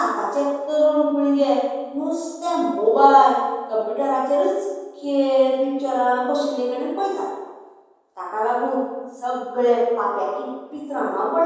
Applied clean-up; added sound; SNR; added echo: none; none; none; reverberation time 1.2 s.